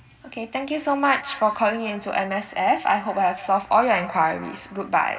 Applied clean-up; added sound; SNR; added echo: none; none; none; reverberation time 2.7 s.